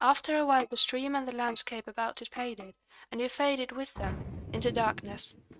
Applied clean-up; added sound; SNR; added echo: neural mask model RNNoise.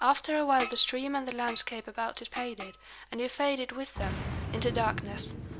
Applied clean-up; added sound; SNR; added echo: none; Boom; 9 dB; none.